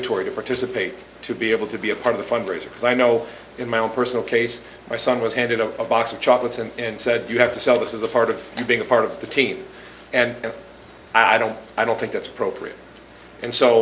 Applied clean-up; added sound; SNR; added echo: none; none; none; none.